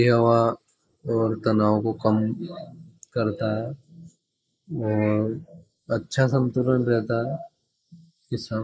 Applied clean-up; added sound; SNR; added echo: neural mask model Resemble Enhance denoiser.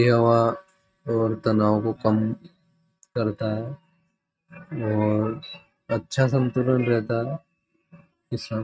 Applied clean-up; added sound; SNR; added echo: neural mask model RNNoise.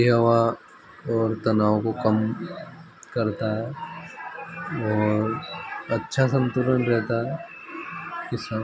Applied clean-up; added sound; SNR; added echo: none; none; none; none.